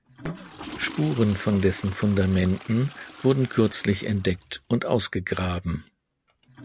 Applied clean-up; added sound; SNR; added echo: none; Toilet flush / Water; 18 dB; none.